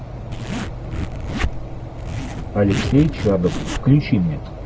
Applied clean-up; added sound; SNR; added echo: none; Zipper (clothing); 6 dB; none.